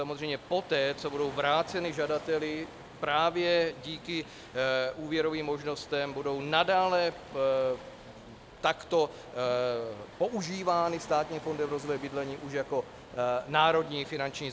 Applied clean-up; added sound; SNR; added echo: none; Waves, surf; 18 dB; none.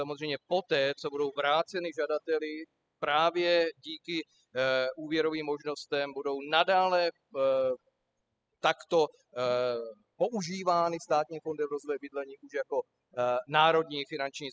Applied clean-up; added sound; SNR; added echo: classical method spectral subtraction.